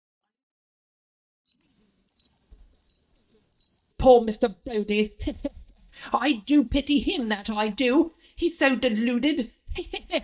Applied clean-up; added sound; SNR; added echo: neural mask model DeepFilterNet 3.